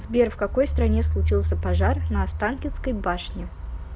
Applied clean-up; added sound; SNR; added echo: none; none; none; none.